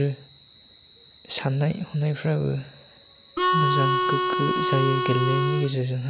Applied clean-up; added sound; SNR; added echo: none; Harmonica; -2 dB; none.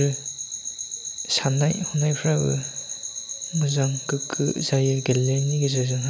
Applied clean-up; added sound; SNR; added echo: none; none; none; none.